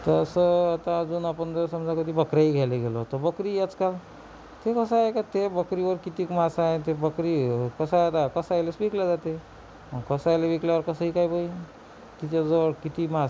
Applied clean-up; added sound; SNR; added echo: none; none; none; none.